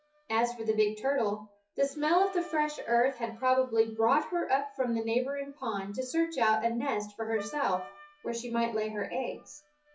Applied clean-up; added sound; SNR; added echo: classical method WPE with log-MMSE.